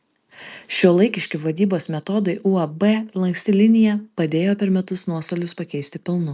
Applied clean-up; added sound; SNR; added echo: none; none; none; none.